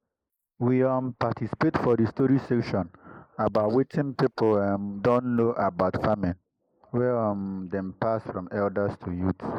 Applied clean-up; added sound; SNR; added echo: neural mask model Resemble Enhance denoiser.